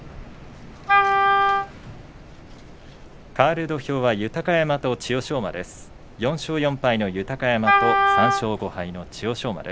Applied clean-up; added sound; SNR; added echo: none; Wind instrument, woodwind instrument; -5 dB; none.